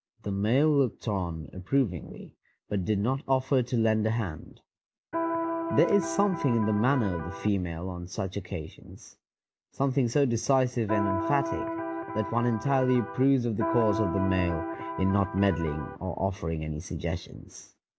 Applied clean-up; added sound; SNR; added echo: none; Electric guitar; 4 dB; none.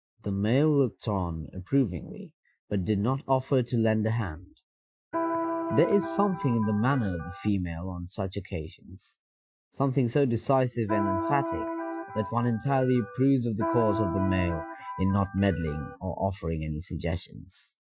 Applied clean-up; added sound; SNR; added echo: classical method Wiener filter.